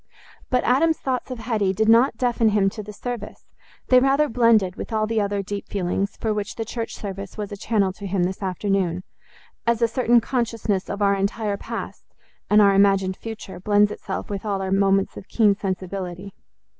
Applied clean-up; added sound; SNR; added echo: none; none; none; none.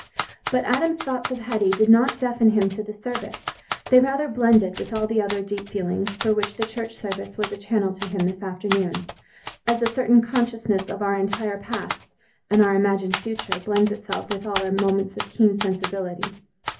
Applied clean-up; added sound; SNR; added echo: none; Typewriter; 8 dB; reverberation time 0.3 s.